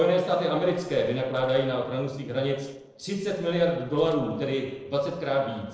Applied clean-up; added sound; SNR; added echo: neural separator model SepFormer DNS4.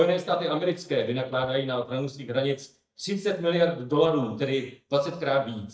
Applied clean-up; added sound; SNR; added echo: neural mask model DeepFilterNet 3.